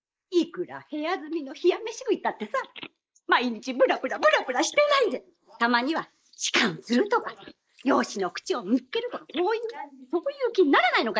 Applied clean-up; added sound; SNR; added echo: neural mask model Resemble Enhance denoiser.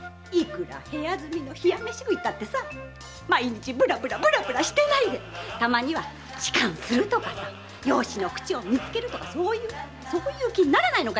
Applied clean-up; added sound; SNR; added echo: none; none; none; none.